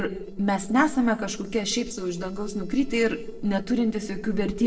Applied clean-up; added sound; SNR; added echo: neural separator model SepFormer DNS4.